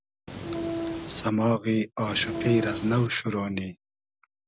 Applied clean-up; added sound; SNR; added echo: none; Train; 5 dB; none.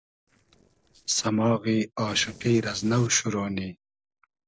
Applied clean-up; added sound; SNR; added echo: neural separator model SepFormer DNS4.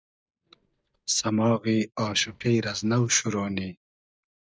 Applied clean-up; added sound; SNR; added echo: neural mask model DeepFilterNet 3.